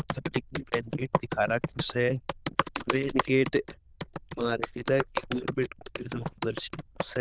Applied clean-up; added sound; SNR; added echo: neural diffusion model UNIVERSE++.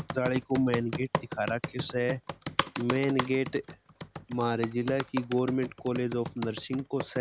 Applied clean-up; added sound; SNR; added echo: none; Computer keyboard; 7 dB; none.